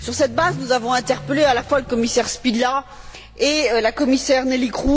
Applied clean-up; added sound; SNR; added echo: none; Accelerating, revving, vroom / Vehicle; 18 dB; none.